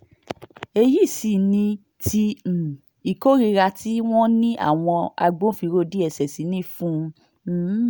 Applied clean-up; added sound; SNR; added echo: none; none; none; none.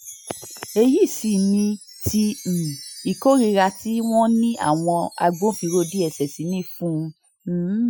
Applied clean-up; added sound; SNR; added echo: classical method Wiener filter.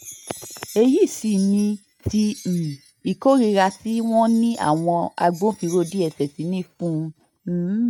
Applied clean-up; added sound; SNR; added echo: neural mask model RNNoise.